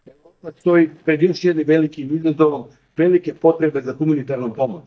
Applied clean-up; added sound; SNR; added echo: neural mask model DeepFilterNet 3.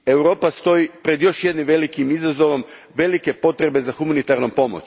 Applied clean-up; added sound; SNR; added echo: none; none; none; none.